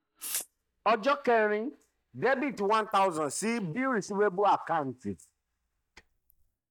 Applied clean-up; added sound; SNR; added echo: neural mask model DeepFilterNet 3.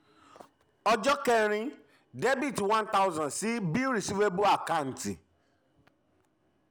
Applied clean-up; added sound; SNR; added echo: none; none; none; none.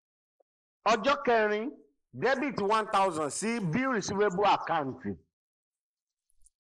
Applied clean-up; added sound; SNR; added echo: neural mask model Resemble Enhance denoiser.